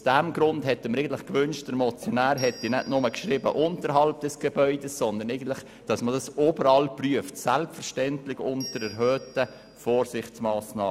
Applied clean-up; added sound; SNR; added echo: none; Bell; 20 dB; none.